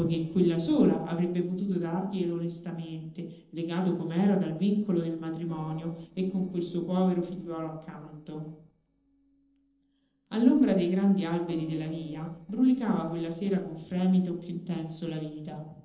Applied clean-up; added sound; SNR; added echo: neural separator model SepFormer DNS4.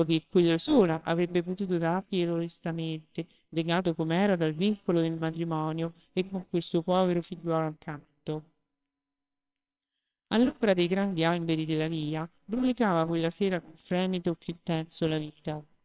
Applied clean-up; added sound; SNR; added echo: neural separator model SepFormer WHAMR!.